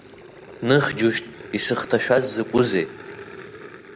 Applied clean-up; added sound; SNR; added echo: none; Growling; 16 dB; none.